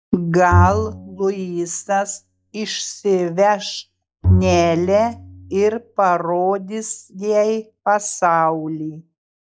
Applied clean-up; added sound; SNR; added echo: classical method log-MMSE.